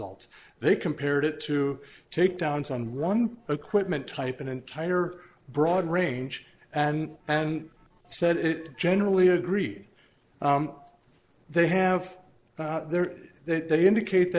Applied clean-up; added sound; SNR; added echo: neural separator model SepFormer DNS4.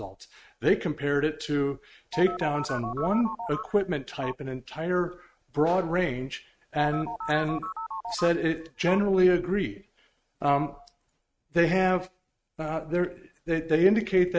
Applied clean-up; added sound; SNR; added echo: neural mask model RNNoise.